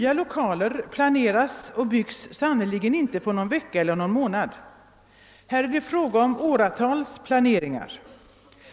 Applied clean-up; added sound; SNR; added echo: none; none; none; none.